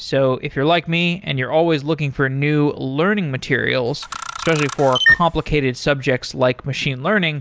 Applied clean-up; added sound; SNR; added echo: none; Camera; 2 dB; none.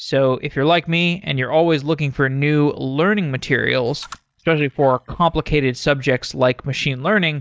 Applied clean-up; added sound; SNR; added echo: neural mask model DeepFilterNet 3.